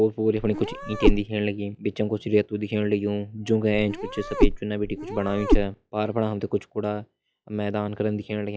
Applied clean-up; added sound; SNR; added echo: classical method log-MMSE.